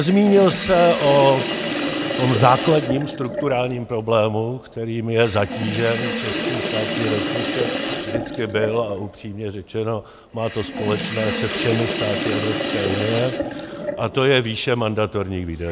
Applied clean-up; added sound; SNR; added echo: none; Sink (filling or washing); 5 dB; none.